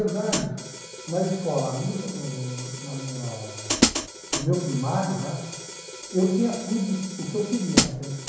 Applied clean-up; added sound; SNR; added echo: none; Hi-hat; 3 dB; reverberation time 1.1 s.